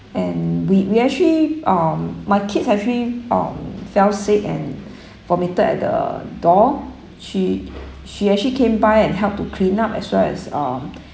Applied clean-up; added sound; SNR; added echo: none; none; none; none.